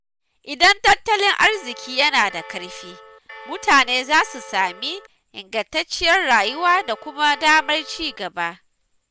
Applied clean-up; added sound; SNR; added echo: none; Bell; 19 dB; none.